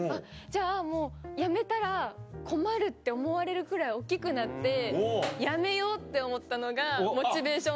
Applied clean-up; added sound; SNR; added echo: none; Clapping; 18 dB; none.